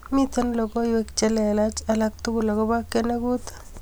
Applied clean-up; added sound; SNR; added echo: none; none; none; none.